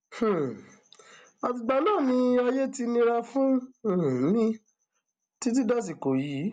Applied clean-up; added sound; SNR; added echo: none; none; none; none.